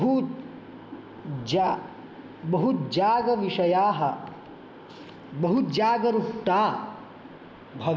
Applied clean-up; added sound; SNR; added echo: none; none; none; none.